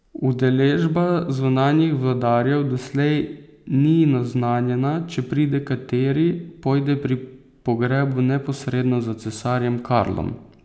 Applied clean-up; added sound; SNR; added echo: none; none; none; none.